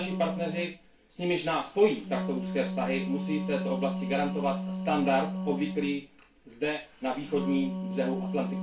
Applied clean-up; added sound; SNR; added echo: none; Wind instrument, woodwind instrument; 4 dB; reverberation time 0.3 s.